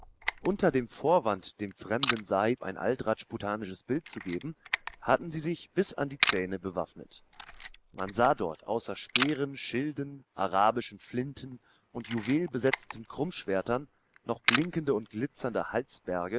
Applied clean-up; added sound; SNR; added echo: neural mask model Resemble Enhance denoiser.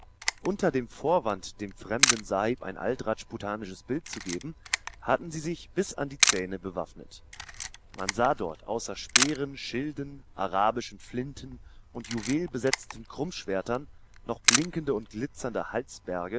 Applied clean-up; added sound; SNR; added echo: none; Camera; 2 dB; none.